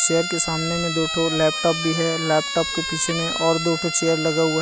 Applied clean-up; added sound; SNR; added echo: none; Siren; 5 dB; none.